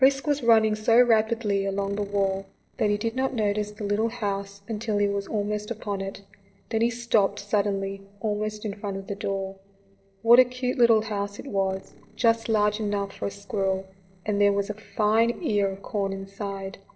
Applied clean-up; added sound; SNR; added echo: neural separator model SepFormer DNS4.